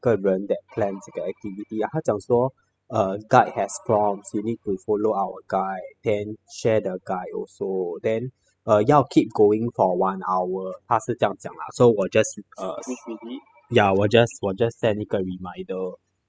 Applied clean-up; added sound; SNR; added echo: classical method spectral subtraction.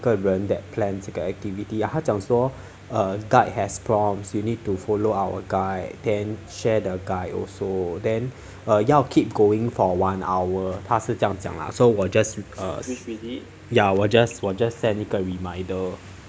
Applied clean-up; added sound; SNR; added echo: none; none; none; none.